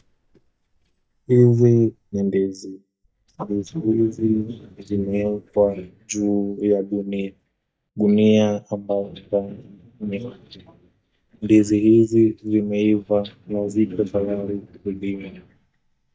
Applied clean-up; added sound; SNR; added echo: neural mask model DeepFilterNet 3.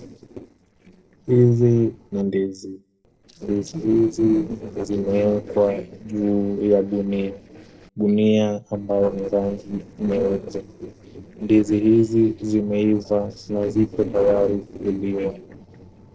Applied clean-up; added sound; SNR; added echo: neural separator model SepFormer DNS4.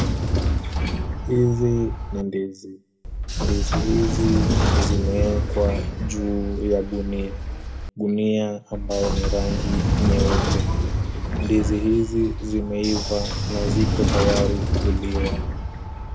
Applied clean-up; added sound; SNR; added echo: none; Sliding door / Train; -2 dB; reverberation time 0.3 s.